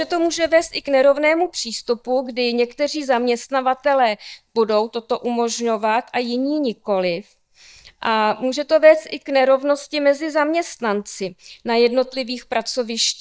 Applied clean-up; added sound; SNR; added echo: neural mask model DeepFilterNet 3.